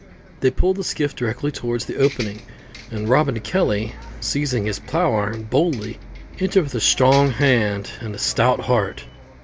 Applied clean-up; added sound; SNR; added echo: none; Bus; 17 dB; none.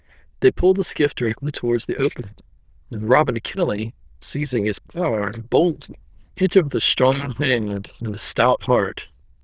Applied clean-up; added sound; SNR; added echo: neural diffusion model UNIVERSE++.